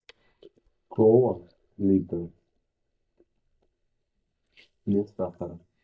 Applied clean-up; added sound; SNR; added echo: neural mask model DeepFilterNet 3.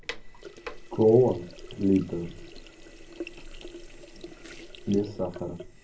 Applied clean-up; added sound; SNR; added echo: none; Sink (filling or washing); 14 dB; reverberation time 0.4 s.